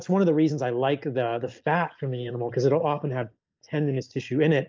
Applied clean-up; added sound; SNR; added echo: neural mask model Resemble Enhance denoiser.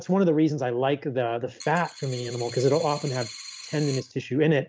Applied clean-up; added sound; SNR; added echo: none; Coin (dropping); 15 dB; none.